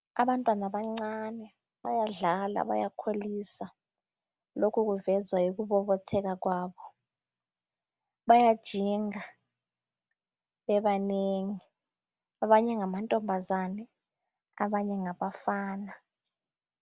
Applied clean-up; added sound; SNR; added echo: none; none; none; none.